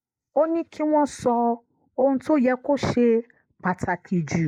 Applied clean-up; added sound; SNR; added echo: neural mask model Resemble Enhance denoiser.